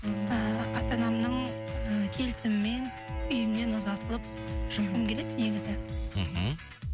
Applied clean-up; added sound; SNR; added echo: none; Bowed string instrument; 7 dB; none.